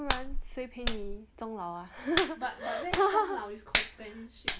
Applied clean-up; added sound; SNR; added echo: none; Hands; 0 dB; none.